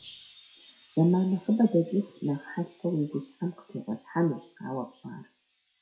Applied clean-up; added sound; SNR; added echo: classical method WPE with log-MMSE.